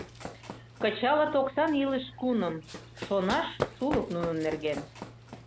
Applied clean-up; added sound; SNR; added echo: none; Run; 11 dB; none.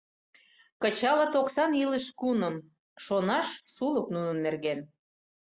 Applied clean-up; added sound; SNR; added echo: none; none; none; none.